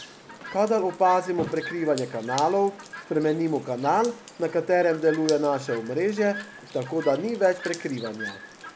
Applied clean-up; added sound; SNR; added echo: none; Drip + Chirp, tweet; 15 dB; none.